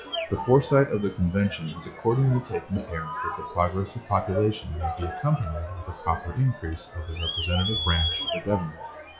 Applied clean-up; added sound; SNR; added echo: classical method log-MMSE.